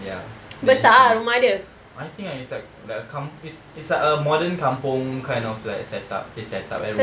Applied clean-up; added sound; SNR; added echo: none; none; none; none.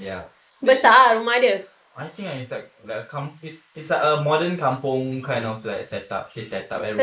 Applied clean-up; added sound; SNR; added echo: neural mask model Resemble Enhance denoiser.